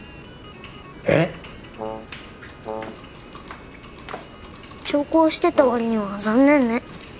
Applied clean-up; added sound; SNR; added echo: none; Brass instrument; 12 dB; none.